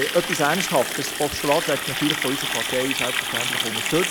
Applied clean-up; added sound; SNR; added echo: none; Water tap, faucet; 1 dB; none.